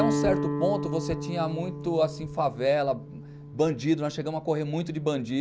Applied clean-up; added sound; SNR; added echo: none; Guitar; 5 dB; none.